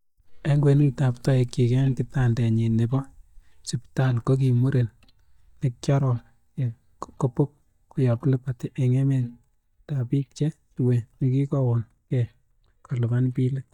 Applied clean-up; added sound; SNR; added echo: neural mask model DeepFilterNet 3.